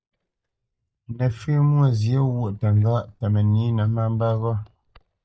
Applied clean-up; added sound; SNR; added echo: neural mask model DeepFilterNet 3.